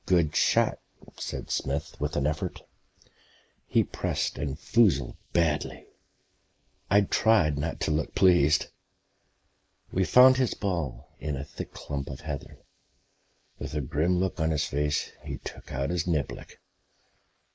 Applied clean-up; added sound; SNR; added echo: neural mask model Resemble Enhance denoiser.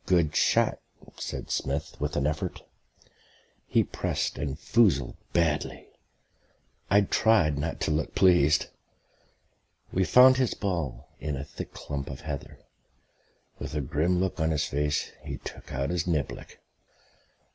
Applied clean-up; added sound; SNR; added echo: none; none; none; none.